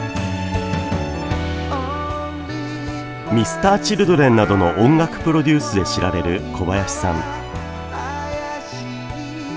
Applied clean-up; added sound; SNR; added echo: none; Livestock, farm animals, working animals; 14 dB; none.